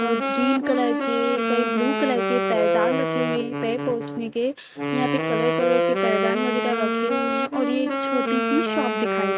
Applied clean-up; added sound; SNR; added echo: neural mask model RNNoise.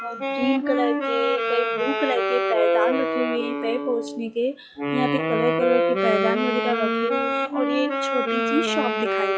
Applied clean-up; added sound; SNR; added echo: classical method log-MMSE.